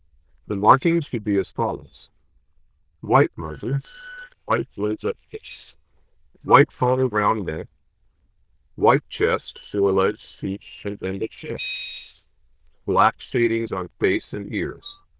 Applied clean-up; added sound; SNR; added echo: neural diffusion model UNIVERSE++.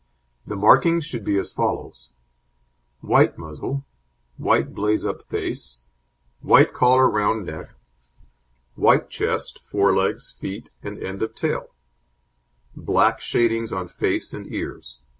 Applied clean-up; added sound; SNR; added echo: none; none; none; none.